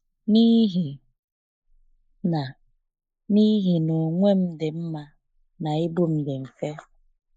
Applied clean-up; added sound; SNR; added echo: neural mask model Resemble Enhance denoiser.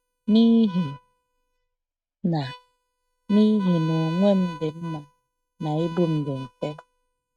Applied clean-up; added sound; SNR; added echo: neural mask model RNNoise.